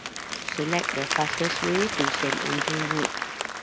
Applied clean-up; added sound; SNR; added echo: none; Applause; -1 dB; none.